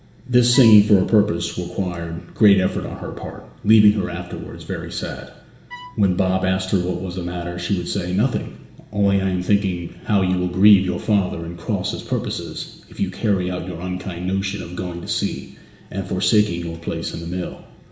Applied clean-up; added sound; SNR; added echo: none; Bowed string instrument; 20 dB; reverberation time 0.9 s.